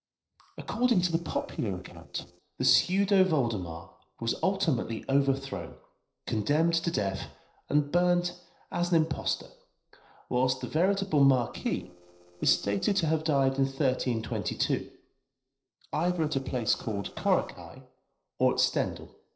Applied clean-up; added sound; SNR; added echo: neural separator model SepFormer DNS4.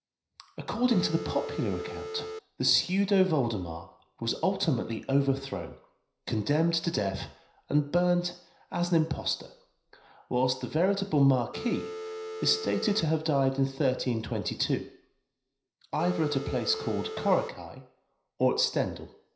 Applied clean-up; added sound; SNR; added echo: none; Telephone; 8 dB; reverberation time 0.5 s.